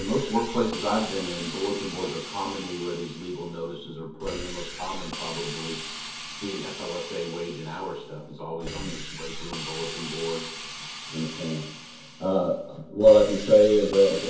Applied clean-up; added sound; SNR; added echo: none; Hiss; 11 dB; reverberation time 0.6 s.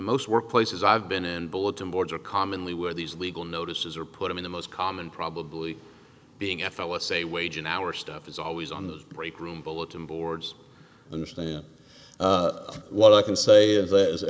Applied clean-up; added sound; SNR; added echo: none; none; none; none.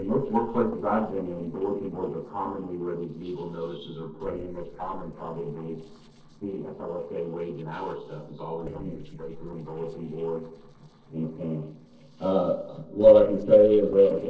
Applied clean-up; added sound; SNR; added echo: neural separator model SepFormer DNS4.